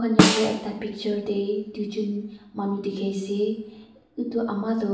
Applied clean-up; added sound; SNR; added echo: none; Snare drum; -3 dB; reverberation time 0.6 s.